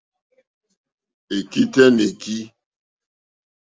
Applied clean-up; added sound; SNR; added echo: none; none; none; none.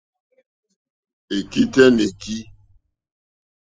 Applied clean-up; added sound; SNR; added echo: classical method spectral subtraction.